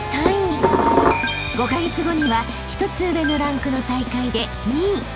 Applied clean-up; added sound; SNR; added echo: none; Dishes, pots, and pans; -3 dB; none.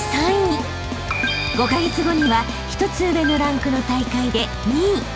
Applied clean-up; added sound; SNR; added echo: none; none; none; none.